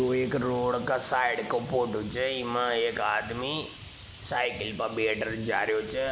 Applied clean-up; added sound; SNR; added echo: none; Traffic noise, roadway noise; 19 dB; none.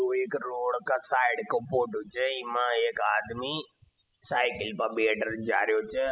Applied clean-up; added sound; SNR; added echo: classical method spectral subtraction.